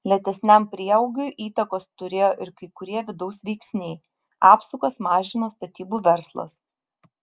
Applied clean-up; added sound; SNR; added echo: none; none; none; none.